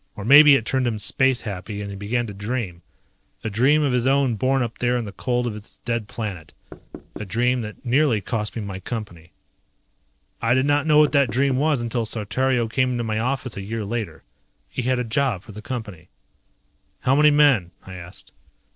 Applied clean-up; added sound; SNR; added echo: neural separator model SepFormer DNS4.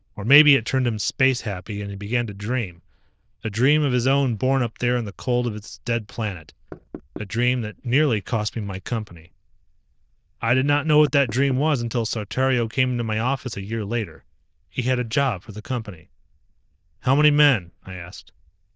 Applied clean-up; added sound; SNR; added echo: neural diffusion model UNIVERSE++.